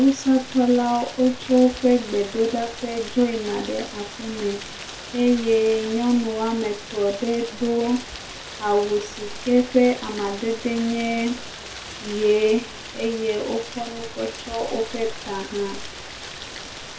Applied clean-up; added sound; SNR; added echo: none; Rain; 14 dB; reverberation time 0.3 s.